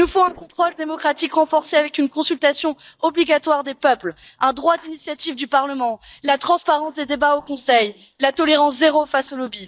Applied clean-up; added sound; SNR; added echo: neural mask model DeepFilterNet 3.